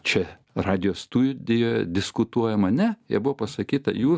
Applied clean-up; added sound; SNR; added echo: none; none; none; none.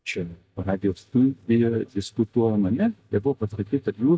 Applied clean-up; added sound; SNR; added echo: neural mask model DeepFilterNet 3.